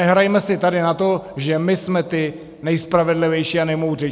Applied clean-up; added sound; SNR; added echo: none; none; none; none.